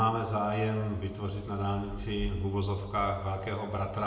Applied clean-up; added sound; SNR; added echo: none; none; none; reverberation time 1.0 s.